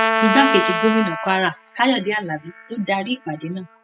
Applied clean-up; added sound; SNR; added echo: classical method spectral subtraction.